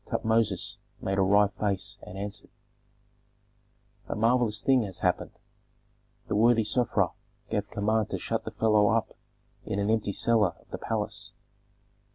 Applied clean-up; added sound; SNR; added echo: none; none; none; none.